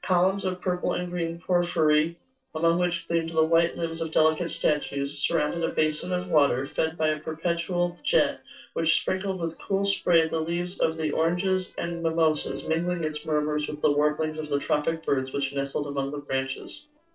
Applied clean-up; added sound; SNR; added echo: neural separator model SepFormer DNS4.